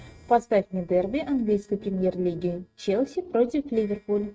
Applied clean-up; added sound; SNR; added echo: neural mask model RNNoise.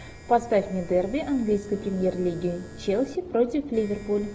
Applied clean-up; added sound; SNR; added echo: none; Electric guitar / Strum + Domestic sounds, home sounds; 18 dB; none.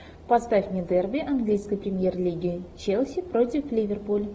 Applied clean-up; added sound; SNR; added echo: none; none; none; none.